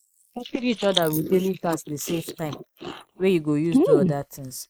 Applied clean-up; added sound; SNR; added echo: neural mask model Resemble Enhance denoiser.